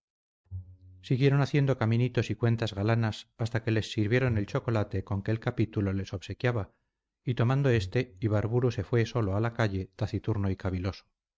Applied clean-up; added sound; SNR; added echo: neural mask model RNNoise.